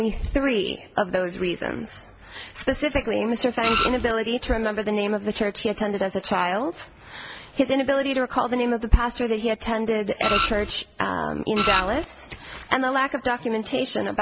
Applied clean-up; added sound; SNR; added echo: none; Printer; -4 dB; none.